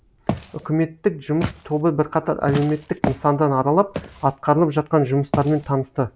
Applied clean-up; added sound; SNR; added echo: none; Walk, footsteps; 11 dB; none.